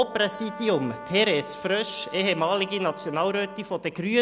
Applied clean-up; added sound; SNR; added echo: none; Brass instrument; 14 dB; none.